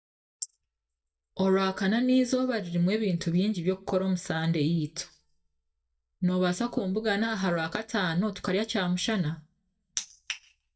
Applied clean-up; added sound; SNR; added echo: neural mask model DeepFilterNet 3.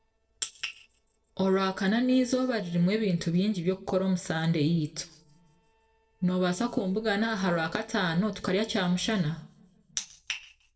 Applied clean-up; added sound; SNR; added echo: neural separator model SepFormer DNS4.